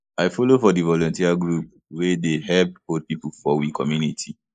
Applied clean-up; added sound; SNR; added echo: neural mask model Resemble Enhance denoiser.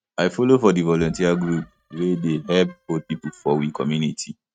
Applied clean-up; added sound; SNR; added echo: neural mask model RNNoise.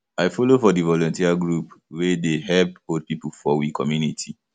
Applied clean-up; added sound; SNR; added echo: none; none; none; none.